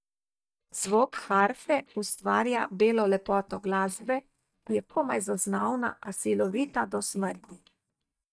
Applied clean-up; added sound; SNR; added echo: neural mask model DeepFilterNet 3.